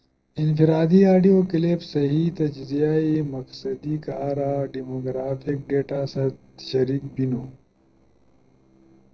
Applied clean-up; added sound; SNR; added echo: neural separator model SepFormer DNS4.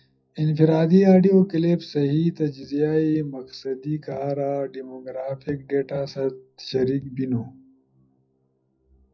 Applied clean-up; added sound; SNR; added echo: classical method WPE with log-MMSE.